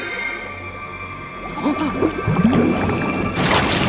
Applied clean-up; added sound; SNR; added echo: none; none; none; none.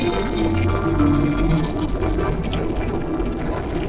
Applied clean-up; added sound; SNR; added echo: neural separator model SepFormer DNS4.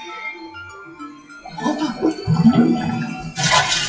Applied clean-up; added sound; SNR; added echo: classical method WPE with log-MMSE.